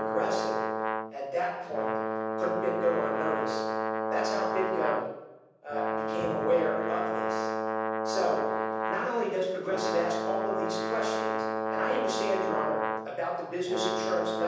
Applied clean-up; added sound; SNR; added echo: none; Brass instrument; -1 dB; reverberation time 1.1 s.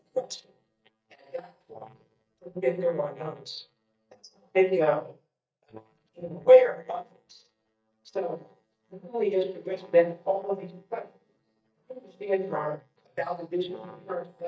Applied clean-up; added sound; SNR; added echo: neural mask model DeepFilterNet 3.